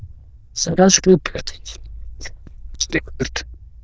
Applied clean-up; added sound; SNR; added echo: neural diffusion model UNIVERSE++.